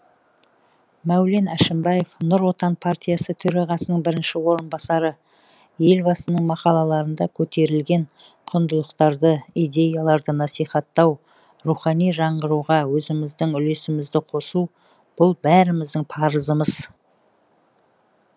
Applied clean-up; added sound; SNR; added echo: none; none; none; none.